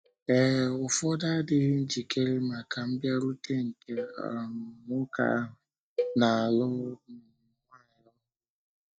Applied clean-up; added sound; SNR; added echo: neural mask model DeepFilterNet 3.